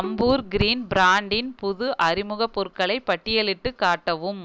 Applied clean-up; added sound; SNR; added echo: none; Bowed string instrument; 19 dB; none.